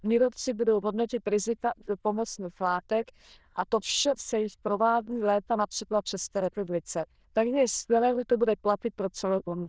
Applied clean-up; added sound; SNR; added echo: neural diffusion model UNIVERSE++.